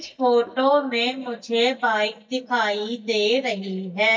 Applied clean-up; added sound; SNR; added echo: neural mask model DeepFilterNet 3.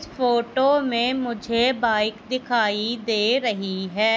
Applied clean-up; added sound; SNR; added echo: none; none; none; none.